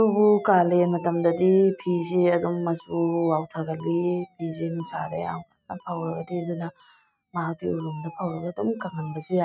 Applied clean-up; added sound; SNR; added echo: neural mask model RNNoise.